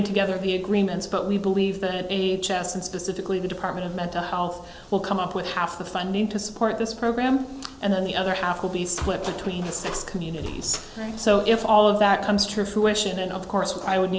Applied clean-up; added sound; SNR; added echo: none; none; none; none.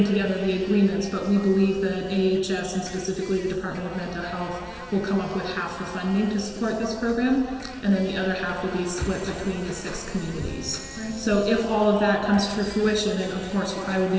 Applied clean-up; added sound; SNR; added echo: none; Fart; 19 dB; reverberation time 2.5 s.